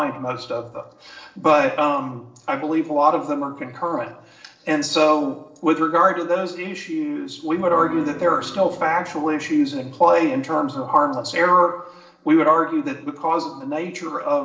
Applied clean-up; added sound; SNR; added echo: neural separator model SepFormer DNS4.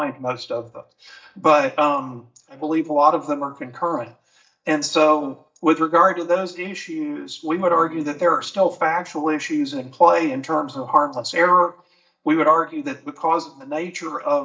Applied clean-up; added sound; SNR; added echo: neural mask model DeepFilterNet 3.